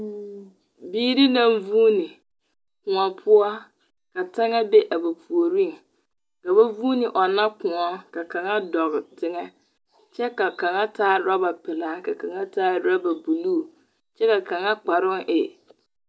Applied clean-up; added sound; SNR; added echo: none; none; none; none.